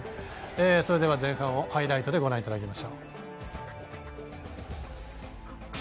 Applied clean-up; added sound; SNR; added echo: none; none; none; none.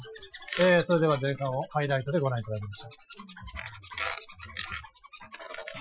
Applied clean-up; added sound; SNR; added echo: classical method Wiener filter.